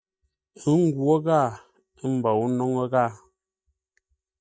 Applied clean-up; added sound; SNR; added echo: neural mask model DeepFilterNet 3.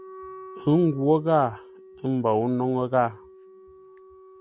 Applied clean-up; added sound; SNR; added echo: none; Wind instrument, woodwind instrument; 20 dB; none.